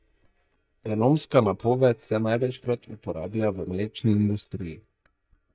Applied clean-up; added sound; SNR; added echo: neural mask model DeepFilterNet 3.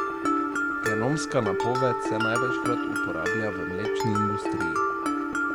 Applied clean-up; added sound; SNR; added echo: none; Mallet percussion; -4 dB; none.